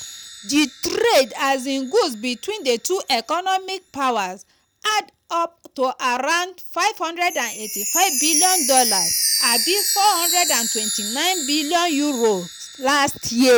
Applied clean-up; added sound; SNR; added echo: none; Chime; 5 dB; none.